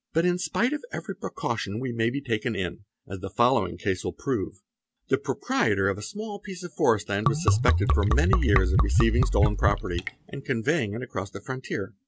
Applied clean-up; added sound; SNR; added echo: none; Liquid; -5 dB; none.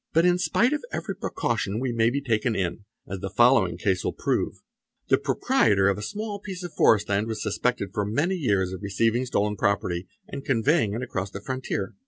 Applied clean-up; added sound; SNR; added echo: none; none; none; none.